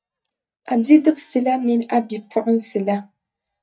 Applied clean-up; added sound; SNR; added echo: neural mask model DeepFilterNet 3.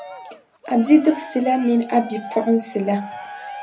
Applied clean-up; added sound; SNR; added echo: none; Cheering; 15 dB; reverberation time 0.3 s.